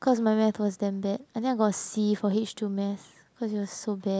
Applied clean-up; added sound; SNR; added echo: none; none; none; none.